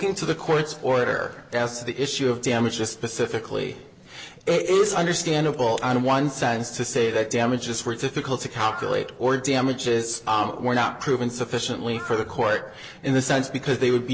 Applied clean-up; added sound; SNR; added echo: neural separator model SepFormer DNS4.